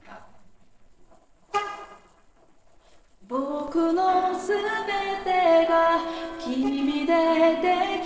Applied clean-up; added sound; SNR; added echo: neural separator model SepFormer DNS4.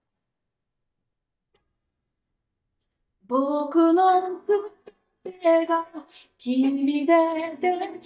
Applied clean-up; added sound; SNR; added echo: neural mask model DeepFilterNet 3.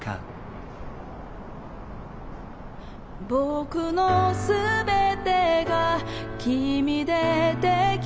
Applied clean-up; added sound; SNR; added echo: none; none; none; none.